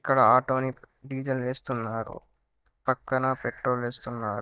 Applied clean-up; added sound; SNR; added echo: neural mask model DeepFilterNet 3.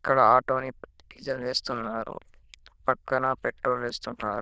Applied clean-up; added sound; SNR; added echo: neural diffusion model UNIVERSE++.